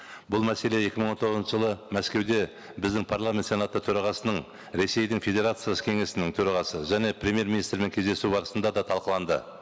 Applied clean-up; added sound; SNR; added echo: none; none; none; none.